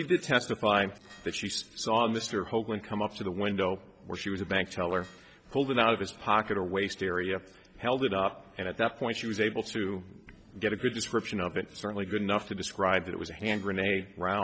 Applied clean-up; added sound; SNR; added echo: neural separator model SepFormer DNS4.